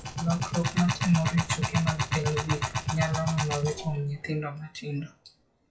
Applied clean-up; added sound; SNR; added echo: classical method WPE with log-MMSE.